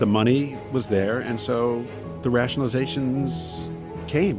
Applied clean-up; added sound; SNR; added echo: none; none; none; none.